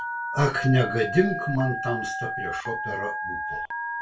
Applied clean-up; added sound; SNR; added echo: none; Telephone; 4 dB; reverberation time 0.2 s.